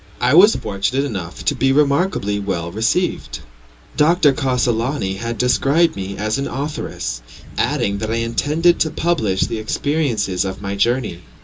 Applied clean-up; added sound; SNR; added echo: none; Thunder / Rain; 19 dB; reverberation time 0.2 s.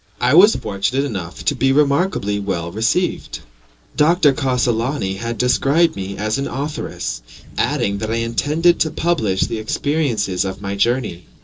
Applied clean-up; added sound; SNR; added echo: neural separator model SepFormer DNS4.